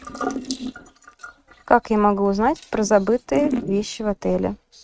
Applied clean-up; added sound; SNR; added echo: neural mask model RNNoise.